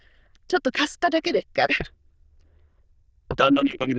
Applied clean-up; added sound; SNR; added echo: neural diffusion model UNIVERSE++.